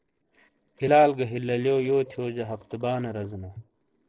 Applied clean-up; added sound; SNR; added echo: neural separator model SepFormer DNS4.